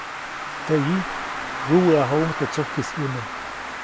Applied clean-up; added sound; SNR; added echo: none; Traffic noise, roadway noise; 6 dB; none.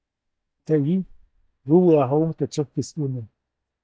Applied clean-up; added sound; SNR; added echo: neural mask model DeepFilterNet 3.